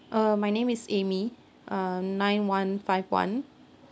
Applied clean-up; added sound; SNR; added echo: none; none; none; none.